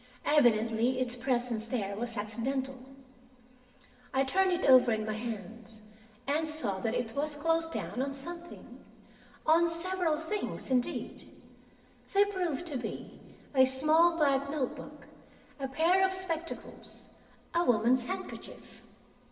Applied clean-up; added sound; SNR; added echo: none; none; none; reverberation time 2.6 s.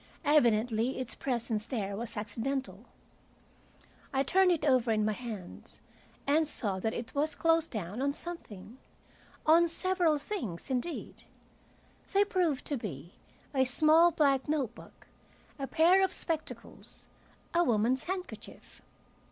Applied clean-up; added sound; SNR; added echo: none; none; none; none.